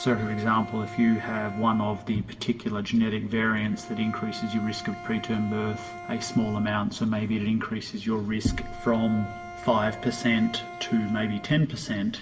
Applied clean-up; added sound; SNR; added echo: none; Bowed string instrument; 15 dB; reverberation time 2.7 s.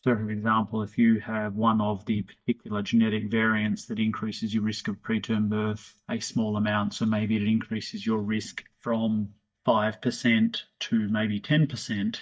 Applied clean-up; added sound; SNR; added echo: neural mask model DeepFilterNet 3.